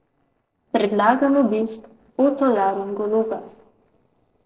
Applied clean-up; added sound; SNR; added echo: neural separator model SepFormer DNS4.